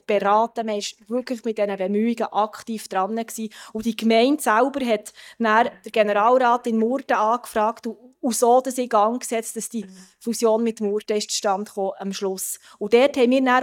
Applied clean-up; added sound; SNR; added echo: neural mask model DeepFilterNet 3.